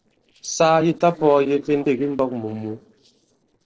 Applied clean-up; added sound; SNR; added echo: neural separator model SepFormer DNS4.